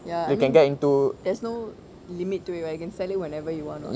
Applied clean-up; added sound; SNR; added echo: none; none; none; none.